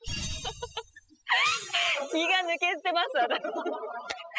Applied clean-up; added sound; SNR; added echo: classical method spectral subtraction.